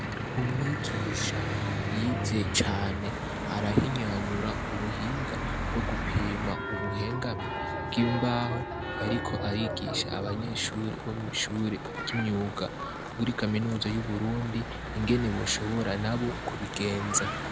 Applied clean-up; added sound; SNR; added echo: none; Church bell / Traffic noise, roadway noise; 2 dB; none.